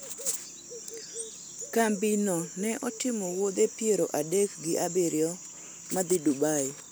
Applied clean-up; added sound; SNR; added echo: none; none; none; none.